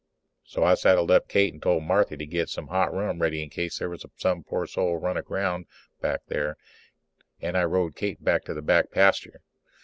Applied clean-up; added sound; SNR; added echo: none; none; none; none.